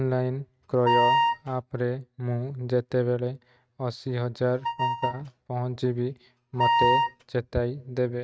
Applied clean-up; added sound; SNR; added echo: neural mask model RNNoise.